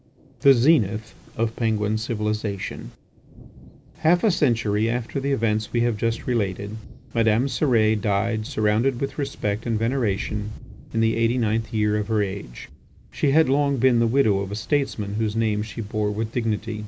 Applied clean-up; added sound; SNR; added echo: none; Thunder; 19 dB; none.